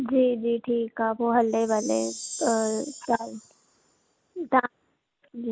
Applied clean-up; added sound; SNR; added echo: none; Chime; 16 dB; none.